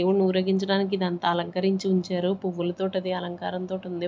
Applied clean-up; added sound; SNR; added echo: none; none; none; none.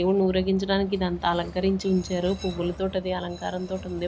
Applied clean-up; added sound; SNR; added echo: none; Train; 15 dB; none.